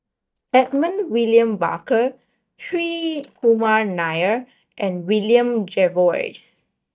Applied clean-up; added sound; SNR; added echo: neural mask model DeepFilterNet 3.